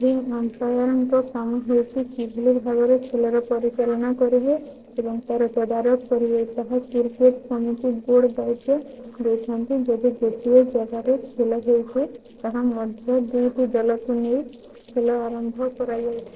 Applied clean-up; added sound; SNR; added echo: neural separator model SepFormer DNS4.